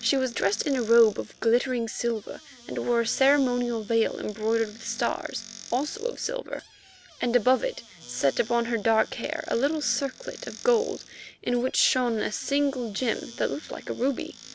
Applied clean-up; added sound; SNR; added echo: none; Squeak / Cupboard open or close; 20 dB; none.